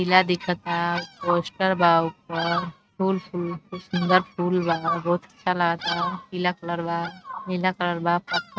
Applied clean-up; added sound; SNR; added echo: neural mask model RNNoise.